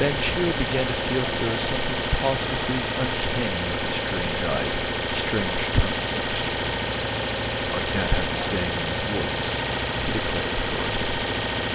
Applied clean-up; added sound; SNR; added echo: none; Idling; -2 dB; none.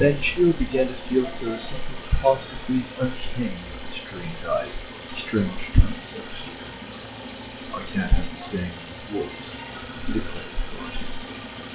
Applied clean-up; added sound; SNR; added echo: classical method log-MMSE.